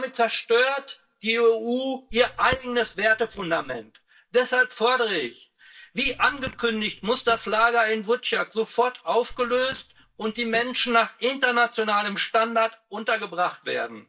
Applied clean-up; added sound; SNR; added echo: neural mask model DeepFilterNet 3.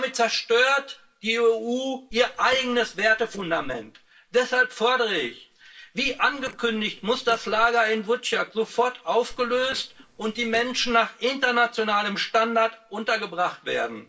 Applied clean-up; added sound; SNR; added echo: neural separator model SepFormer DNS4.